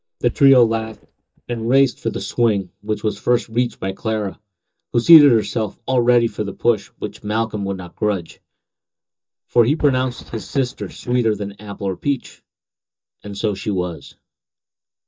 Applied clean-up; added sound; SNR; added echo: neural mask model DeepFilterNet 3.